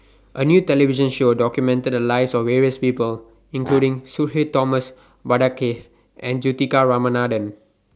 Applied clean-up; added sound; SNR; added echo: none; Brass instrument; 17 dB; none.